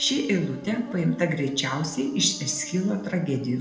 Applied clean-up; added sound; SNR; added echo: none; Insect; 18 dB; reverberation time 0.8 s.